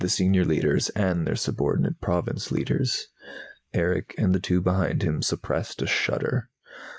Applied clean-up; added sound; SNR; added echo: neural mask model Resemble Enhance denoiser.